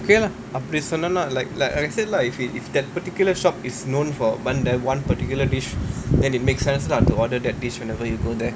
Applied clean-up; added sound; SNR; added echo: none; none; none; none.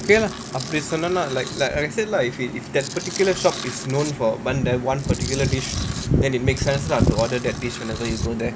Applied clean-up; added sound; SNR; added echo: none; Tools; 14 dB; none.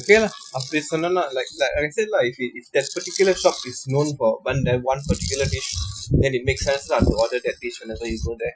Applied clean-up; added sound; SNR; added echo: classical method Wiener filter.